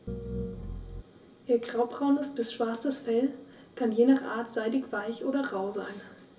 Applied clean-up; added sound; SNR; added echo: none; Piano; 6 dB; reverberation time 0.1 s.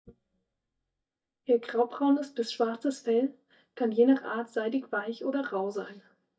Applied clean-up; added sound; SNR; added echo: neural mask model DeepFilterNet 3.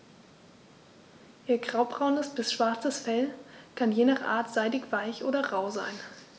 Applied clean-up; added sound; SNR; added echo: none; none; none; none.